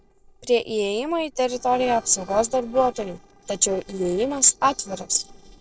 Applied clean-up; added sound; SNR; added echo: neural separator model SepFormer DNS4.